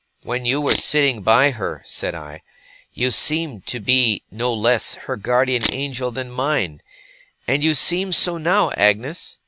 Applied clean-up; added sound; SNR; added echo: none; Camera; 8 dB; none.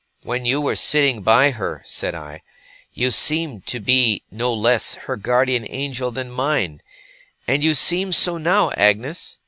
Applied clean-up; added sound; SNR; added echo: none; none; none; none.